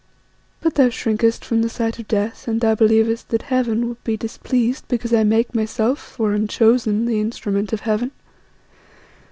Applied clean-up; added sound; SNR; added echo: none; none; none; none.